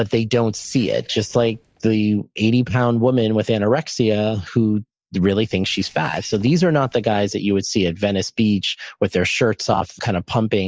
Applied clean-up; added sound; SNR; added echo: neural mask model DeepFilterNet 3.